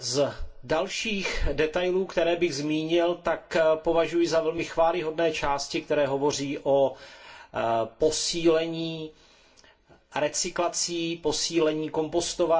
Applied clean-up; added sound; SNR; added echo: none; none; none; reverberation time 0.2 s.